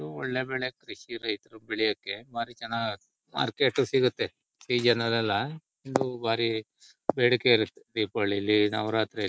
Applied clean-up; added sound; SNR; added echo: none; none; none; none.